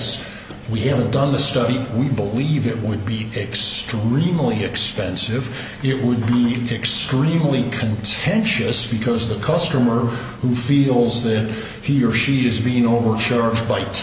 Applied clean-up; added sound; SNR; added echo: none; none; none; none.